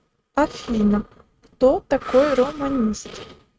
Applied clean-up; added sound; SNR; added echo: neural mask model RNNoise.